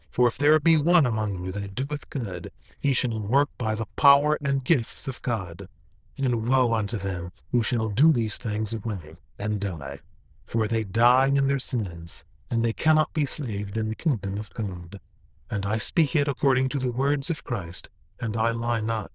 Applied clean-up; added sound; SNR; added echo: neural diffusion model UNIVERSE++.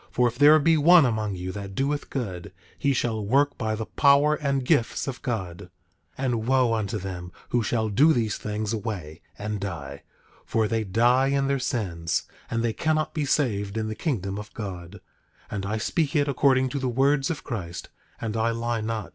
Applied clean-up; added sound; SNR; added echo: none; none; none; none.